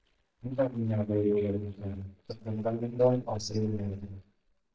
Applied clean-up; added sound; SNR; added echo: neural mask model DeepFilterNet 3.